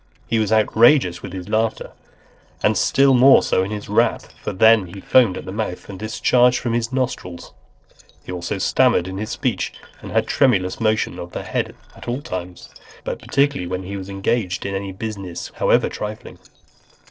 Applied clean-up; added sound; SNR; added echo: neural separator model SepFormer DNS4.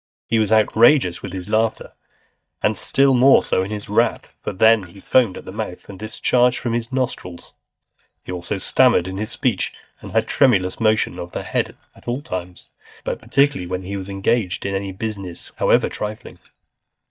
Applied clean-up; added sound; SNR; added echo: neural mask model DeepFilterNet 3.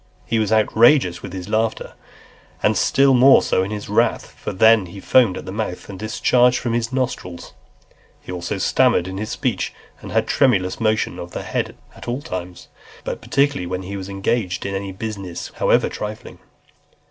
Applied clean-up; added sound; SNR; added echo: none; none; none; none.